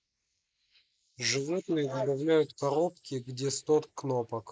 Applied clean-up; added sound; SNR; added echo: neural mask model Resemble Enhance denoiser.